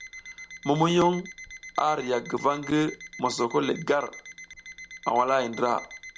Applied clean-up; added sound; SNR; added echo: none; Alarm; 16 dB; none.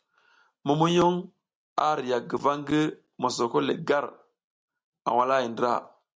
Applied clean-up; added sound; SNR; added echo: none; none; none; none.